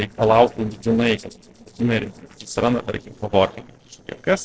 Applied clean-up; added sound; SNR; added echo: neural separator model SepFormer DNS4.